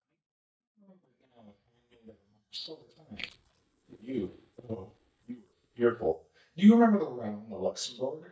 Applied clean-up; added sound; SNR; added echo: neural mask model DeepFilterNet 3.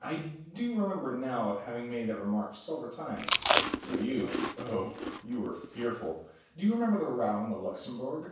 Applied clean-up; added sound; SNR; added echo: none; Chewing, mastication; -2 dB; reverberation time 0.7 s.